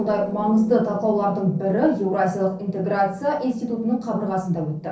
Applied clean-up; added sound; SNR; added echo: neural separator model SepFormer DNS4.